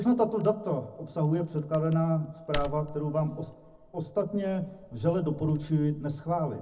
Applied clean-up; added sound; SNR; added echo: none; Tearing / Wood; 15 dB; reverberation time 0.4 s.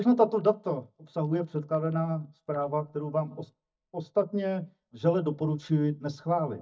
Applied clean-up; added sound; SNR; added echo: neural mask model DeepFilterNet 3.